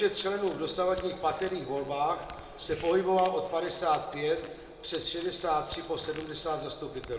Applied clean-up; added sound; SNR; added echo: none; Crumpling, crinkling; 19 dB; reverberation time 1.4 s.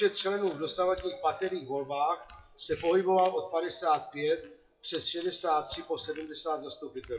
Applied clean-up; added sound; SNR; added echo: classical method WPE with log-MMSE.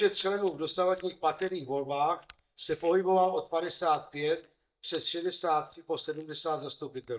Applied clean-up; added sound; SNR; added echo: neural mask model DeepFilterNet 3.